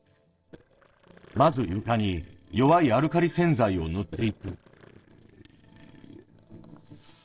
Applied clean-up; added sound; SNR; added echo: neural separator model SepFormer DNS4.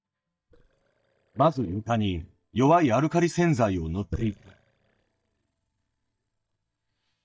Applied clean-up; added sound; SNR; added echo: neural mask model DeepFilterNet 3.